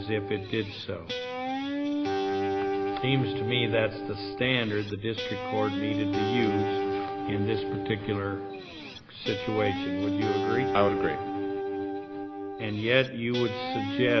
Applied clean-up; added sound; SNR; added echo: none; Guitar; 1 dB; none.